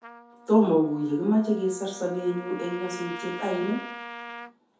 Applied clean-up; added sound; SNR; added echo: none; Trumpet; 14 dB; reverberation time 0.5 s.